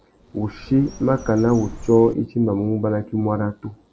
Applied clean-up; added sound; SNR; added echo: none; Bird; 17 dB; none.